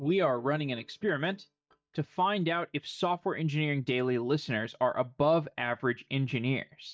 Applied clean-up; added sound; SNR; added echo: neural mask model DeepFilterNet 3.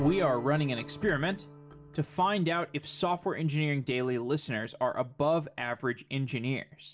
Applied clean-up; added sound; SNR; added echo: none; Guitar; 18 dB; reverberation time 0.2 s.